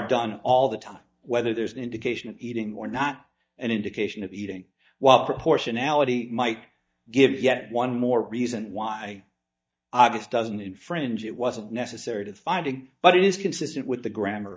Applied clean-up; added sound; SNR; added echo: neural mask model DeepFilterNet 3.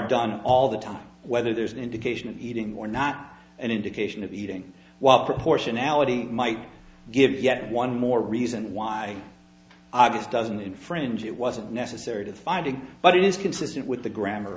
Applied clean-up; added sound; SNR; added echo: none; none; none; none.